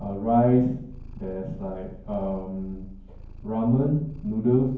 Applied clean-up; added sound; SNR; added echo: none; Purr; 16 dB; reverberation time 0.9 s.